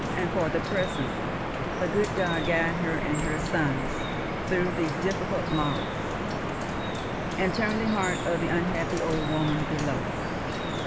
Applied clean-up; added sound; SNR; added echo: none; Drip; 0 dB; none.